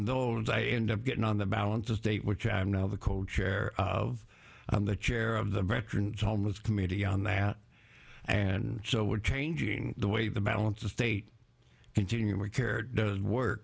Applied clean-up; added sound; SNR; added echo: none; none; none; none.